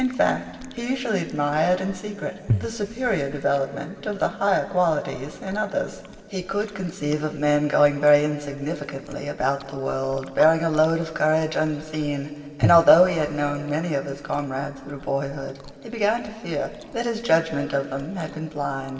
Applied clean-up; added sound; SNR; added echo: none; Chewing, mastication; 14 dB; reverberation time 2.4 s.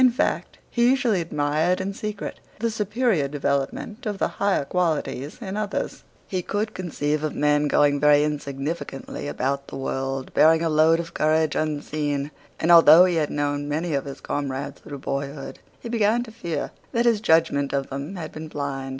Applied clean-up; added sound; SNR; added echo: none; none; none; none.